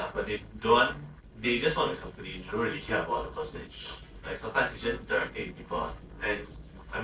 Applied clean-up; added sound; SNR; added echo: neural separator model SepFormer DNS4.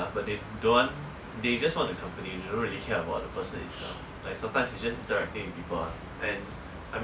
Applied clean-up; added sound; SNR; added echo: none; none; none; none.